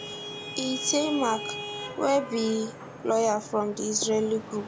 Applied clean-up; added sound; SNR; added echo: none; Traffic noise, roadway noise / Vehicle horn, car horn, honking; 10 dB; none.